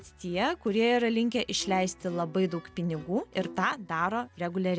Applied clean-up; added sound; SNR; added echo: none; Bowed string instrument; 18 dB; none.